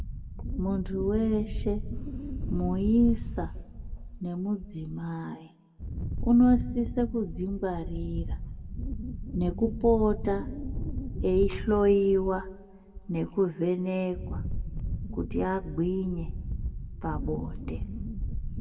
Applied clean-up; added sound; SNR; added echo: none; Wind; 5 dB; reverberation time 0.8 s.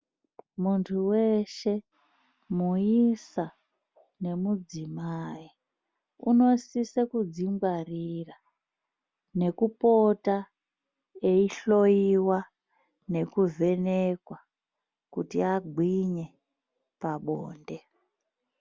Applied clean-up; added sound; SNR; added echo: none; none; none; none.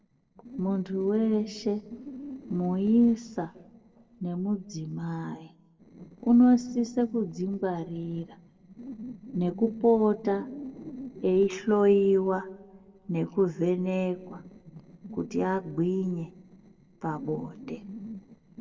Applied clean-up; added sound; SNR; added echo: neural separator model SepFormer DNS4.